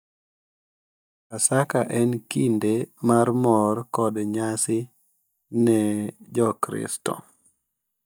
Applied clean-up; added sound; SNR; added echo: neural mask model DeepFilterNet 3.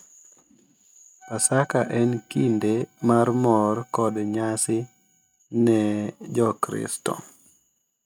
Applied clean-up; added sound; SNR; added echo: neural mask model RNNoise.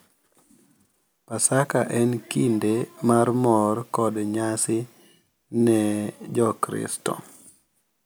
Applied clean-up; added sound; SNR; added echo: none; none; none; none.